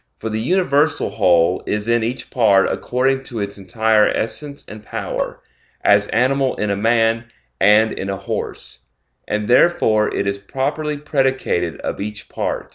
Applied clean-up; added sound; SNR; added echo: neural separator model SepFormer DNS4.